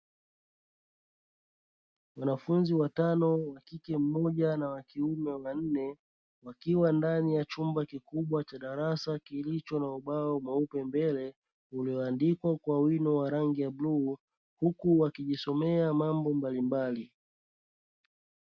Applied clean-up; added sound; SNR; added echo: none; none; none; none.